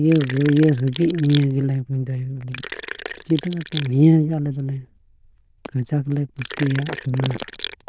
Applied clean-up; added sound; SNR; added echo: neural diffusion model UNIVERSE++.